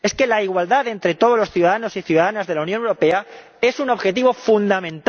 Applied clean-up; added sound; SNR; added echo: none; none; none; none.